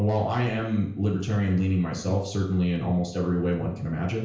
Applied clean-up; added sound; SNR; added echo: none; Alarm; 16 dB; reverberation time 0.5 s.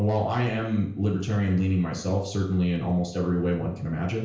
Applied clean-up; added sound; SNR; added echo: neural separator model SepFormer DNS4.